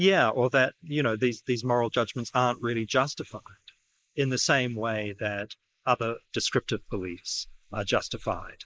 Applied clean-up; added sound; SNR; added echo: neural mask model Resemble Enhance denoiser.